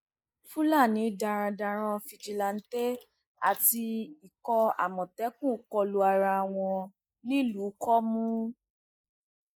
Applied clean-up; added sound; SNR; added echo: neural mask model Resemble Enhance denoiser.